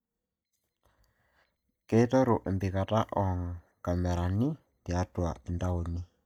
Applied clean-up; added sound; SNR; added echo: neural mask model DeepFilterNet 3.